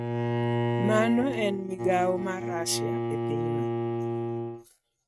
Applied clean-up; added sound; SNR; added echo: neural mask model RNNoise.